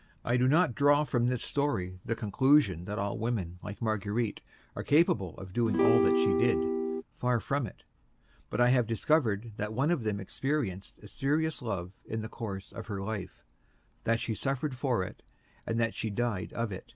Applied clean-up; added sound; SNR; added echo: none; Acoustic guitar / Strum; -3 dB; none.